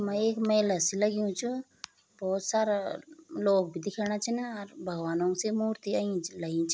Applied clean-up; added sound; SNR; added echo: none; none; none; none.